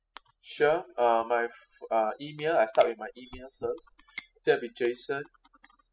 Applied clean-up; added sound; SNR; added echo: classical method spectral subtraction.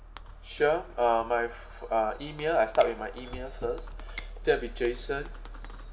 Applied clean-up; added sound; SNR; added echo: none; Shatter + Fireworks; 12 dB; none.